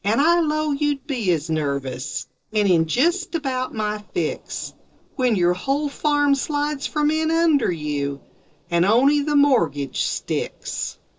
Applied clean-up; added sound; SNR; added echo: neural separator model SepFormer DNS4.